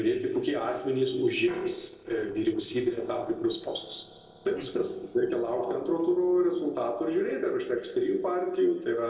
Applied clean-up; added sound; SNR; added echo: neural separator model SepFormer DNS4.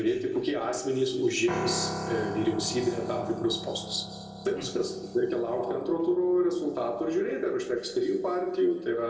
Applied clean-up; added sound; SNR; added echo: none; Piano; 11 dB; reverberation time 1.5 s.